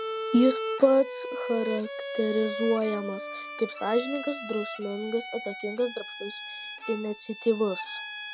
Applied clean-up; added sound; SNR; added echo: none; Bowed string instrument; 7 dB; none.